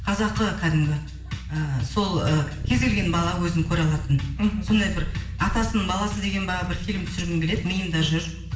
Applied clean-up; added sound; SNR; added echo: none; Bass guitar; 9 dB; reverberation time 0.8 s.